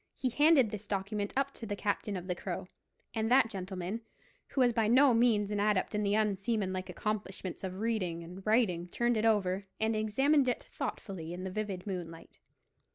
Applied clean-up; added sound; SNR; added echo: none; none; none; none.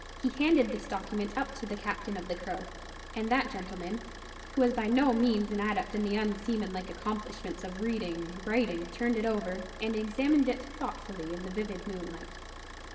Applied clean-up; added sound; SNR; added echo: none; Idling / Car; 12 dB; reverberation time 1.0 s.